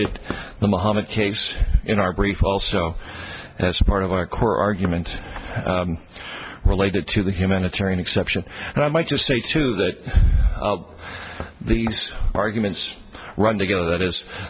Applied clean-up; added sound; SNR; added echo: none; Knock; 20 dB; none.